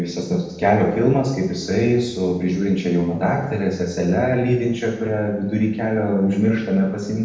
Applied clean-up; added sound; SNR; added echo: neural separator model SepFormer DNS4.